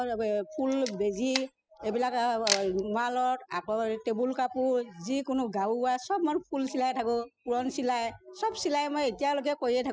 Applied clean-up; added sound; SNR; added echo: classical method spectral subtraction.